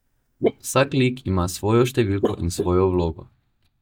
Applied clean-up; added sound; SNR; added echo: neural mask model DeepFilterNet 3.